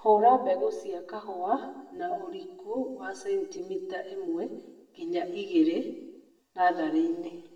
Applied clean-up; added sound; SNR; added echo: none; none; none; reverberation time 0.8 s.